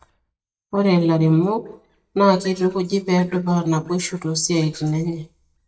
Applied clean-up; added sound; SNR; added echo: neural mask model DeepFilterNet 3.